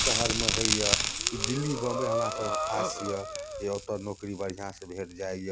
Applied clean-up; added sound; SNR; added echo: none; Crackle + Breathing; -3 dB; none.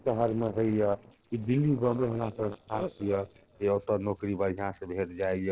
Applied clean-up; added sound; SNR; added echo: neural separator model SepFormer DNS4.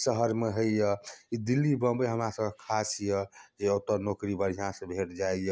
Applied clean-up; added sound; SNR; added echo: none; none; none; none.